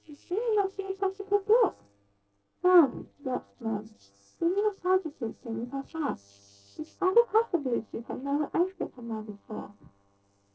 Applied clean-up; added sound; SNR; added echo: neural separator model SepFormer DNS4.